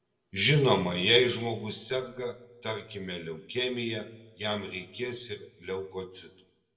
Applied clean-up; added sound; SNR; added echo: none; none; none; reverberation time 0.7 s.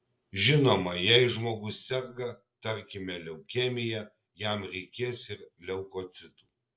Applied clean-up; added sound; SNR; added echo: none; none; none; none.